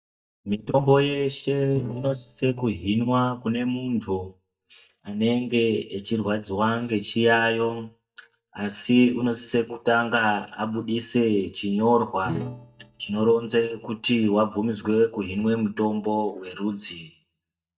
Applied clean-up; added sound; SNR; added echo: neural mask model DeepFilterNet 3.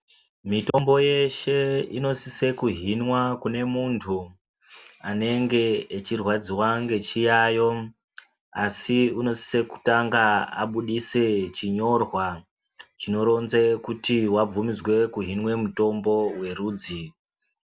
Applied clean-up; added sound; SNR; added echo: none; none; none; none.